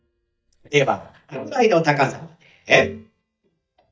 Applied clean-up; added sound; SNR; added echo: neural mask model DeepFilterNet 3.